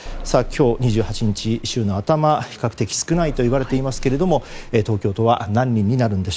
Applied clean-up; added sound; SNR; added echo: none; Bus / Engine; 11 dB; none.